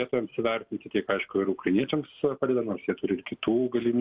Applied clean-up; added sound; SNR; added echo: none; none; none; none.